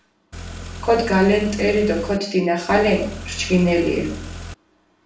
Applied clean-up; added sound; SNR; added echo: none; Car; 12 dB; reverberation time 0.5 s.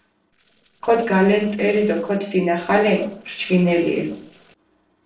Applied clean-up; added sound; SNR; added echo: neural separator model SepFormer DNS4.